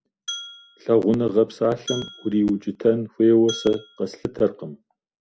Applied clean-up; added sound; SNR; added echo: none; Glass; 17 dB; none.